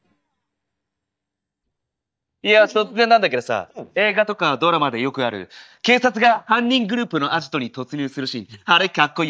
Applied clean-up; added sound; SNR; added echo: neural mask model DeepFilterNet 3.